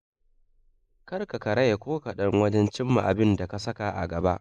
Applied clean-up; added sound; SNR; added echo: neural mask model Resemble Enhance denoiser.